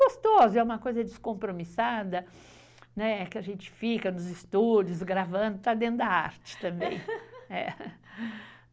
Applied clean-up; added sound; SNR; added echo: none; none; none; none.